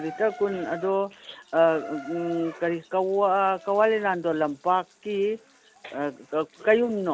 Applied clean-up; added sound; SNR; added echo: none; Bathtub (filling or washing) / Water tap, faucet; 19 dB; none.